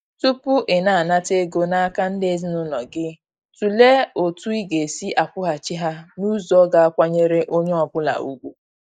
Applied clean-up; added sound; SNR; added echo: neural mask model Resemble Enhance denoiser.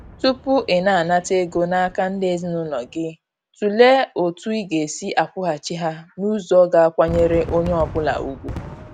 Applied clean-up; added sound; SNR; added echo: none; Fireworks; 16 dB; none.